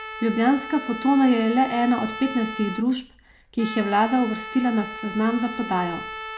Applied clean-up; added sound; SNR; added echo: none; Trumpet; 12 dB; none.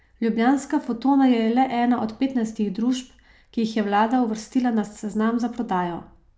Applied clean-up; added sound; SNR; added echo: none; none; none; none.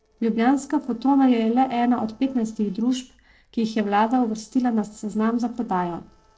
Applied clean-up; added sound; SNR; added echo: neural separator model SepFormer DNS4.